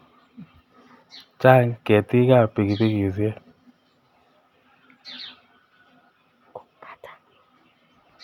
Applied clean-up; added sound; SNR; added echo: none; none; none; none.